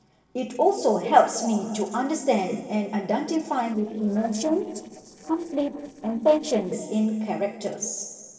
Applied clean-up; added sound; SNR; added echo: neural separator model SepFormer DNS4.